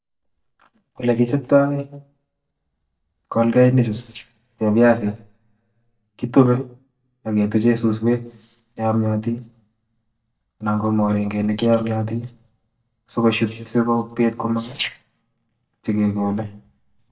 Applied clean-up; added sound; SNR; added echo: neural mask model DeepFilterNet 3.